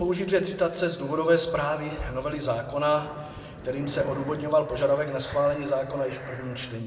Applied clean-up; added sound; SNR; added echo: none; Breathing; 15 dB; reverberation time 1.5 s.